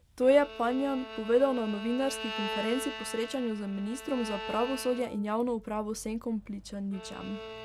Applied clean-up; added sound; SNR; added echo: none; Bowed string instrument; 11 dB; none.